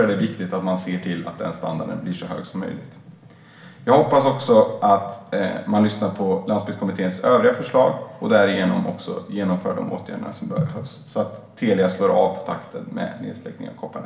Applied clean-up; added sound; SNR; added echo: none; none; none; reverberation time 0.8 s.